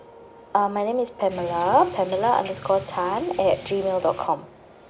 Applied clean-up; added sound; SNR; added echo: none; Drip / Rain; 16 dB; none.